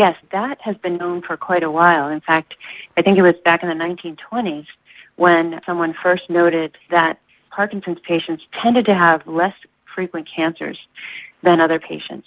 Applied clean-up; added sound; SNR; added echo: none; none; none; none.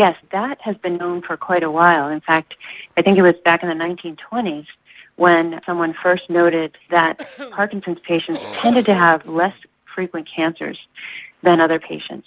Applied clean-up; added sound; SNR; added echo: none; Cough; 16 dB; none.